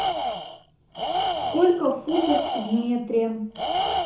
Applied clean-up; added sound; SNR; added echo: none; Tools; 3 dB; reverberation time 0.6 s.